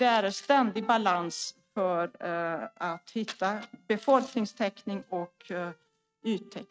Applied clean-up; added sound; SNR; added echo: neural mask model RNNoise.